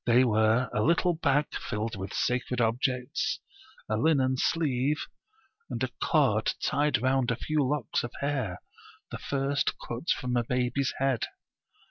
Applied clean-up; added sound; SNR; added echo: none; none; none; none.